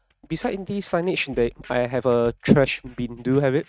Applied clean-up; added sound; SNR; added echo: neural mask model RNNoise.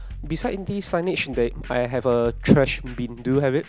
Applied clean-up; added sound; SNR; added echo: none; Drum kit; 14 dB; none.